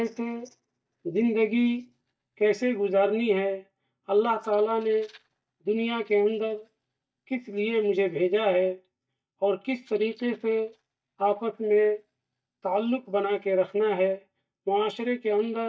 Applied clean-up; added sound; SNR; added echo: neural mask model DeepFilterNet 3.